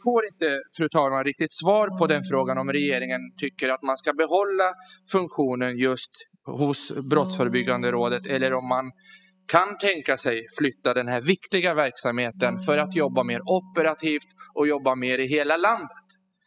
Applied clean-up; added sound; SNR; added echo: classical method spectral subtraction.